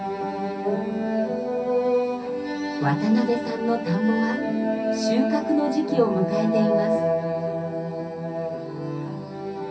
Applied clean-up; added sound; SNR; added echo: none; none; none; reverberation time 0.3 s.